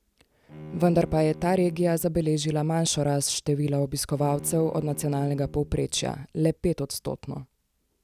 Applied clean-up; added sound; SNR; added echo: none; Bowed string instrument; 18 dB; none.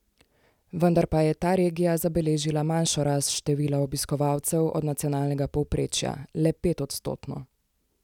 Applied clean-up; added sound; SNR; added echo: none; none; none; none.